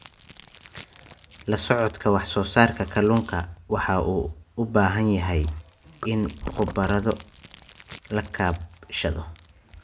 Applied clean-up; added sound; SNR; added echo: none; Chewing, mastication; 18 dB; none.